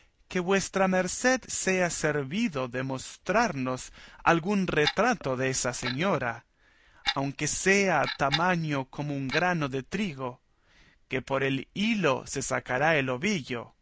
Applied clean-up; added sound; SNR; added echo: none; Clock; 9 dB; none.